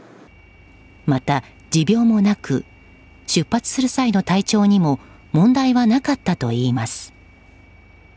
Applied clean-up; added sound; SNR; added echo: none; none; none; none.